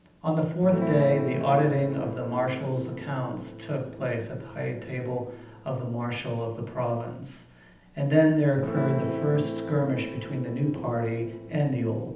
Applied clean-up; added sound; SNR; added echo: none; Guitar; 9 dB; reverberation time 0.8 s.